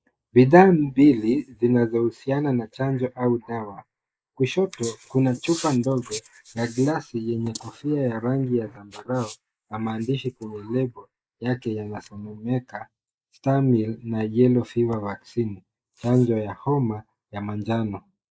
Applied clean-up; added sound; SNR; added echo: neural mask model Resemble Enhance denoiser.